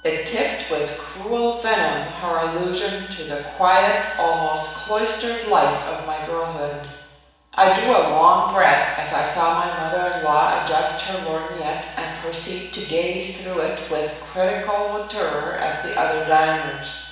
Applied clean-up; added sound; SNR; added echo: none; Wind instrument, woodwind instrument; 17 dB; reverberation time 1.1 s.